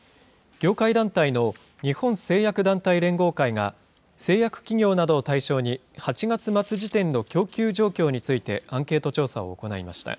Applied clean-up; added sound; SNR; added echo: none; none; none; none.